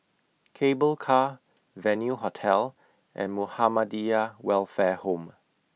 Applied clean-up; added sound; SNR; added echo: none; none; none; none.